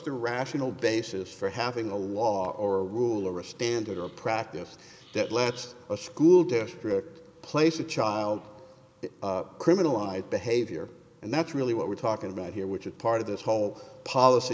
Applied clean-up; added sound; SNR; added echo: none; none; none; none.